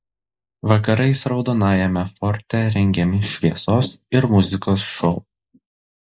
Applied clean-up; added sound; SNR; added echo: neural mask model Resemble Enhance denoiser.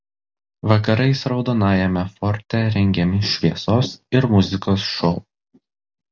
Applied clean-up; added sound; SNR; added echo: none; none; none; none.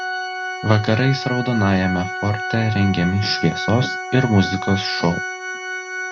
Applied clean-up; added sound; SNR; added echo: none; Organ; 7 dB; none.